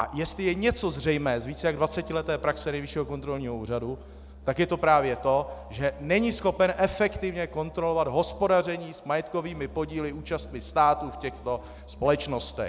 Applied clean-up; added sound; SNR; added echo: none; Musical instrument; 18 dB; none.